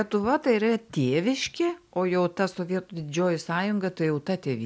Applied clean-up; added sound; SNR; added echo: none; none; none; none.